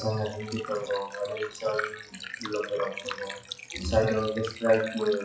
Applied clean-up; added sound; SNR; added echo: classical method WPE with log-MMSE.